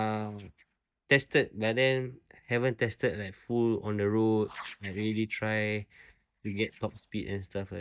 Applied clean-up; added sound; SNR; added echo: neural mask model DeepFilterNet 3.